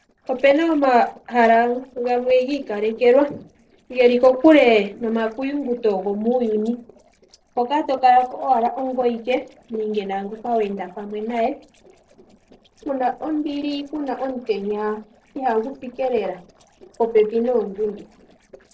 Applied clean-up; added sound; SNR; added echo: neural separator model SepFormer DNS4.